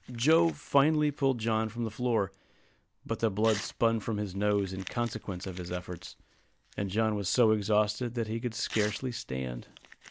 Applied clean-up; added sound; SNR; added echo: none; Crumpling, crinkling / Tearing; 19 dB; none.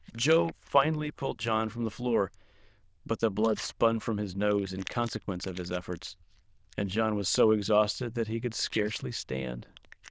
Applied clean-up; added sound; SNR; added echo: neural diffusion model UNIVERSE++.